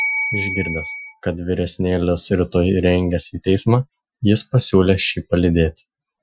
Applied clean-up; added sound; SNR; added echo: classical method Wiener filter.